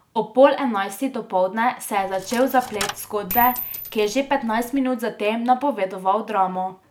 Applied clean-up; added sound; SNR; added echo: none; Coin (dropping); 11 dB; none.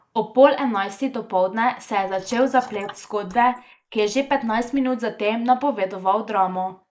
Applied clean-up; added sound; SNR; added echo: neural mask model Resemble Enhance denoiser.